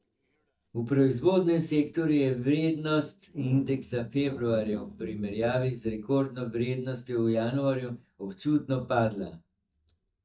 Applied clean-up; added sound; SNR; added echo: neural mask model DeepFilterNet 3.